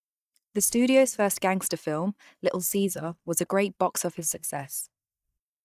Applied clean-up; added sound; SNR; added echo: neural mask model DeepFilterNet 3.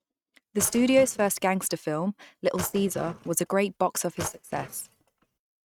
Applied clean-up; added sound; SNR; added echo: neural mask model RNNoise.